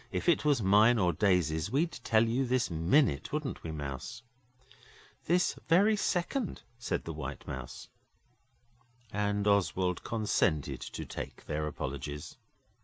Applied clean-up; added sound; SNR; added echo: none; none; none; none.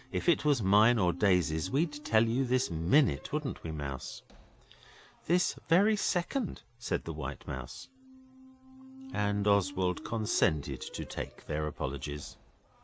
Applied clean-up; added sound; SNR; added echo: none; Squeak; 19 dB; none.